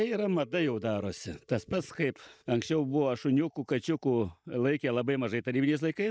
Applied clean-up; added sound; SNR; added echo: neural mask model DeepFilterNet 3.